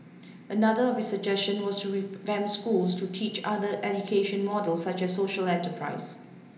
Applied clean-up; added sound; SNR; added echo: none; none; none; reverberation time 1.0 s.